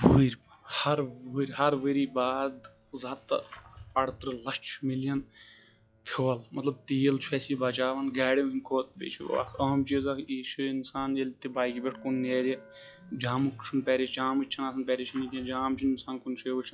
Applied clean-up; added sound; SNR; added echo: classical method log-MMSE.